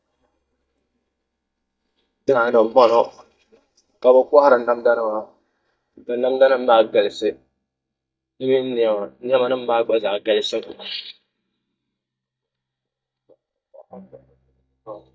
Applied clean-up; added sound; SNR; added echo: neural mask model DeepFilterNet 3.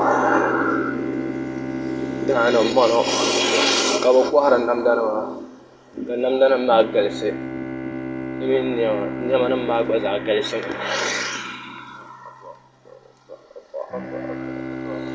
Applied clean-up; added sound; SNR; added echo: none; Bowed string instrument; 10 dB; reverberation time 1.0 s.